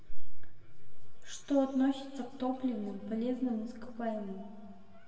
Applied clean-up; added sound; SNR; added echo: none; none; none; reverberation time 2.0 s.